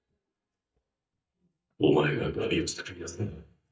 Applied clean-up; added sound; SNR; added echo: neural mask model DeepFilterNet 3.